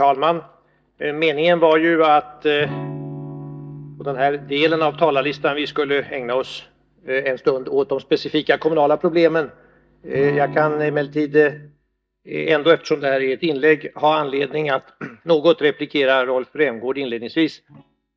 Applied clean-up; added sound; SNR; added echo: neural mask model DeepFilterNet 3.